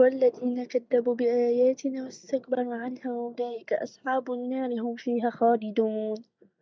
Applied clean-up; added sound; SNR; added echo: neural mask model DeepFilterNet 3.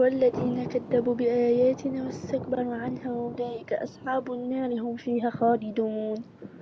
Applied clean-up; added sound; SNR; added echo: none; Thunder; 12 dB; none.